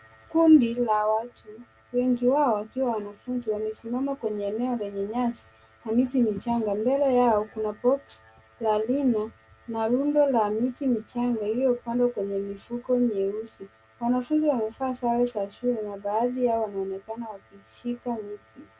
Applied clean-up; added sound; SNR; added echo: none; none; none; none.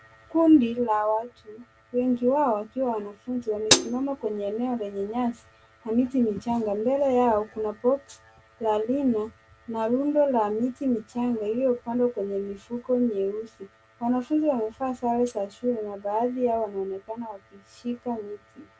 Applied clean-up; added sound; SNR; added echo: none; Hi-hat; 0 dB; none.